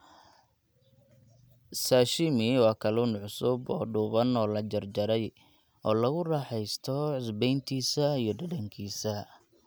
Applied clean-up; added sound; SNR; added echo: none; none; none; none.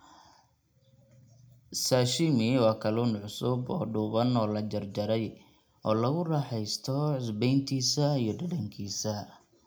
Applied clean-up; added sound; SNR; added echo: none; none; none; reverberation time 0.2 s.